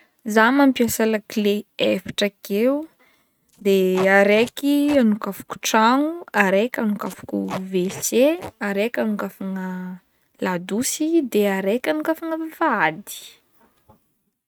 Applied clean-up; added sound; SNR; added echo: neural mask model RNNoise.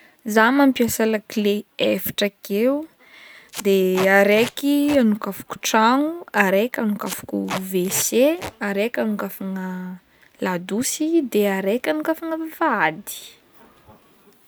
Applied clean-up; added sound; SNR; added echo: none; Packing tape, duct tape; 13 dB; none.